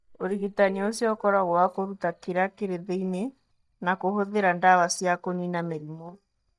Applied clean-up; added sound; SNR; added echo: neural mask model DeepFilterNet 3.